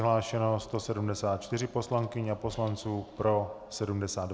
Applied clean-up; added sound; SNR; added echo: none; none; none; none.